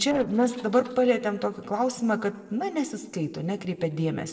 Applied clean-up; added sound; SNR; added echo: neural separator model SepFormer DNS4.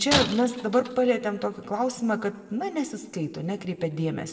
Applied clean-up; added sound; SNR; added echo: none; Shatter; 6 dB; reverberation time 1.4 s.